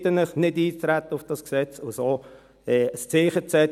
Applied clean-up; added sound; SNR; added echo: none; none; none; none.